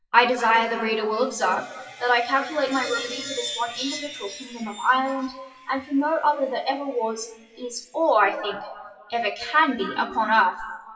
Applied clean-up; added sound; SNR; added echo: classical method WPE with log-MMSE.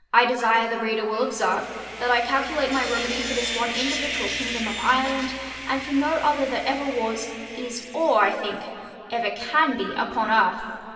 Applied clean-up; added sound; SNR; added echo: none; Sawing; 10 dB; reverberation time 2.5 s.